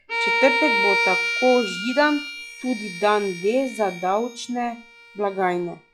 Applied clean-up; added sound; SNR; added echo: classical method log-MMSE.